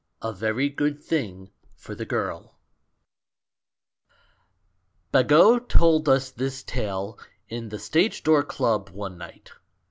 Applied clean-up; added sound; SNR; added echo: none; none; none; none.